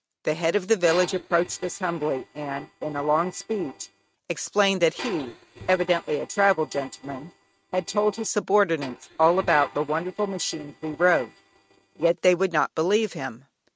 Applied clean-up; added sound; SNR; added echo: neural mask model RNNoise.